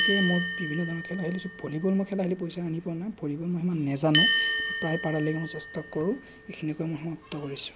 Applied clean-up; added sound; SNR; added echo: none; Bell; 3 dB; none.